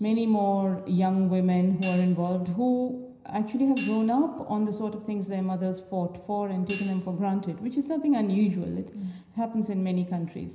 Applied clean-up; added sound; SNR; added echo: none; Hi-hat; 20 dB; reverberation time 0.9 s.